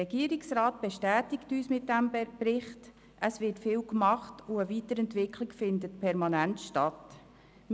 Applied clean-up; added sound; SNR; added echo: none; none; none; none.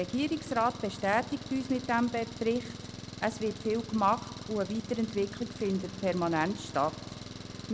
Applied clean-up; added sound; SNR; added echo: none; Engine; 11 dB; none.